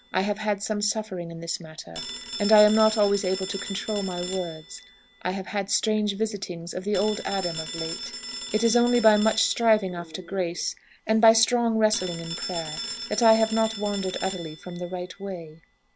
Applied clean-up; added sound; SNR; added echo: none; Telephone; 12 dB; none.